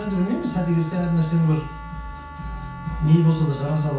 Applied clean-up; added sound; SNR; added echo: none; Wind instrument, woodwind instrument; 17 dB; reverberation time 0.6 s.